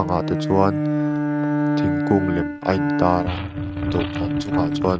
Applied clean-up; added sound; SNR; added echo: neural mask model RNNoise.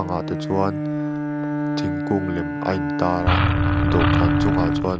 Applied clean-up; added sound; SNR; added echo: none; Engine + Bowed string instrument; -5 dB; none.